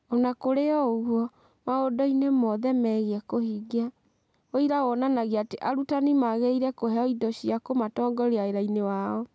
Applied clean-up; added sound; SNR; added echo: none; none; none; none.